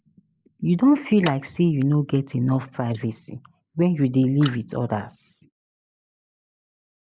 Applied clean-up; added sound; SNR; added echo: neural mask model Resemble Enhance denoiser.